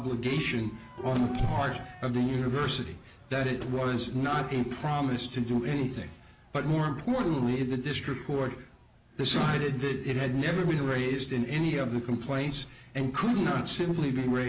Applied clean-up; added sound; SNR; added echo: none; Crowd / Fireworks + Bowed string instrument; 20 dB; none.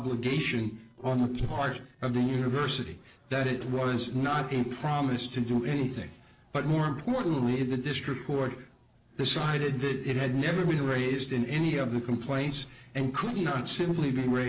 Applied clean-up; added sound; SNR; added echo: neural separator model SepFormer DNS4.